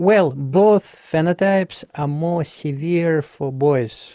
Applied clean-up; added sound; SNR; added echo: neural mask model Resemble Enhance denoiser.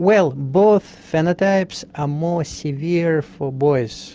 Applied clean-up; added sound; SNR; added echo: none; none; none; none.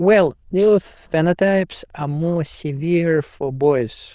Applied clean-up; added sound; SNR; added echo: neural diffusion model UNIVERSE++.